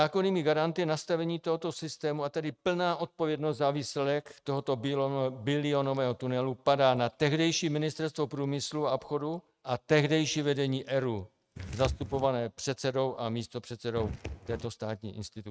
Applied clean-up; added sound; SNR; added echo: neural mask model RNNoise.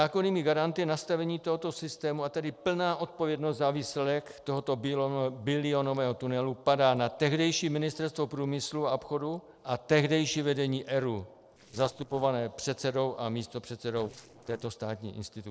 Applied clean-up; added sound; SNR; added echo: neural separator model SepFormer DNS4.